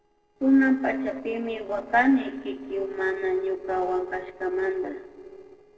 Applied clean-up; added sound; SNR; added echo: neural separator model SepFormer DNS4.